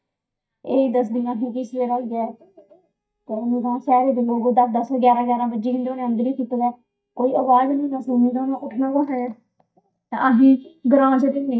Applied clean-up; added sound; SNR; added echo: neural mask model DeepFilterNet 3.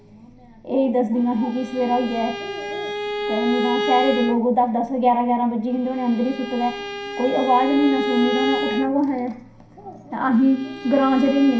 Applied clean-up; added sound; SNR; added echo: none; Bowed string instrument; 7 dB; reverberation time 0.5 s.